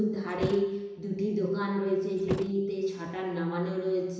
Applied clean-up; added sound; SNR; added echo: none; Thump, thud; 11 dB; reverberation time 1.0 s.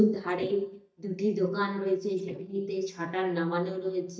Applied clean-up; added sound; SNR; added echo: neural mask model DeepFilterNet 3.